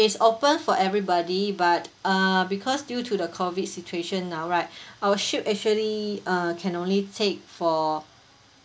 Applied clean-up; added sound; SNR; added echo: none; none; none; none.